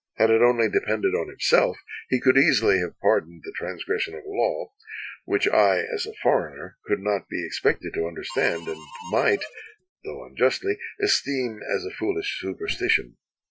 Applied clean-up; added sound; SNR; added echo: classical method Wiener filter.